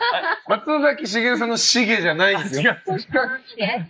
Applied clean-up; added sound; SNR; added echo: neural mask model Resemble Enhance denoiser.